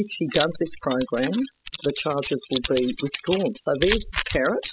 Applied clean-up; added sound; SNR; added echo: classical method spectral subtraction.